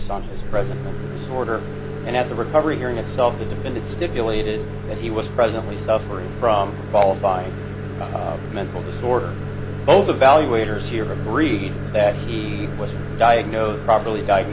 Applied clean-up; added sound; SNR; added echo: none; Microwave oven; 6 dB; none.